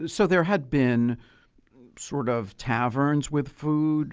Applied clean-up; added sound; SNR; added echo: none; none; none; none.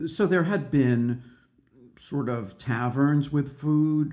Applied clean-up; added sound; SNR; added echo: none; none; none; reverberation time 0.4 s.